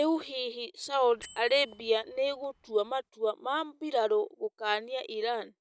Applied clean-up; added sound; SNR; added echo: none; Bell; 19 dB; none.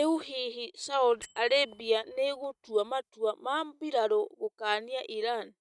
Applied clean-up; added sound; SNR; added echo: neural mask model RNNoise.